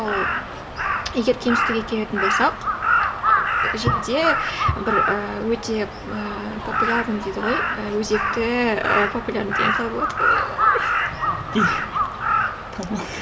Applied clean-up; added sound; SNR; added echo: none; Crow; -2 dB; reverberation time 1.7 s.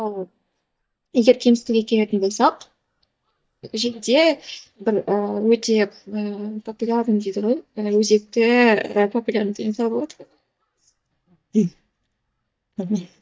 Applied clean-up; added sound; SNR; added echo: neural mask model DeepFilterNet 3.